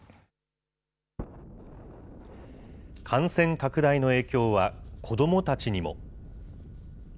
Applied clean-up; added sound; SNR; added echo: none; none; none; none.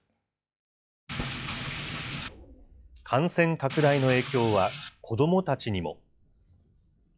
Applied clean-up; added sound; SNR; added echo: classical method log-MMSE.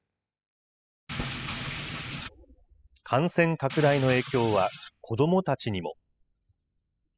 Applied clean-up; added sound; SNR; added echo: classical method spectral subtraction.